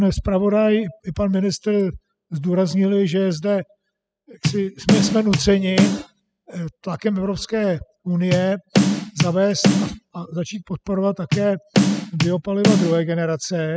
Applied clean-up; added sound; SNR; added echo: classical method spectral subtraction.